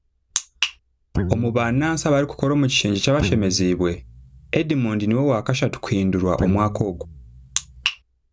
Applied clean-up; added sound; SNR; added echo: none; Guitar; 7 dB; none.